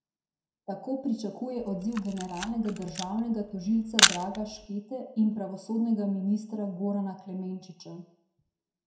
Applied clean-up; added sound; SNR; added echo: none; Camera; -1 dB; reverberation time 0.6 s.